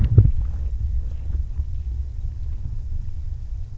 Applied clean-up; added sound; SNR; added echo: neural diffusion model UNIVERSE++.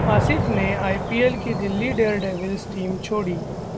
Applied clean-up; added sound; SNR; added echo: none; Fireworks; 1 dB; none.